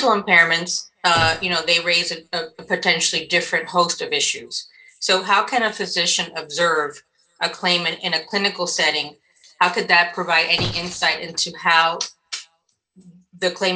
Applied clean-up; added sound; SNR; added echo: none; Gunshot, gunfire; 13 dB; reverberation time 0.3 s.